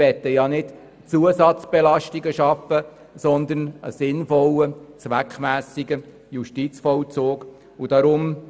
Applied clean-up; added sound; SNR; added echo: none; none; none; none.